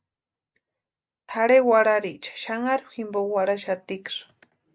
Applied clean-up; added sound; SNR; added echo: none; none; none; none.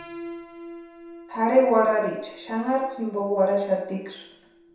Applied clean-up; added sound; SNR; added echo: none; Piano; 19 dB; reverberation time 0.7 s.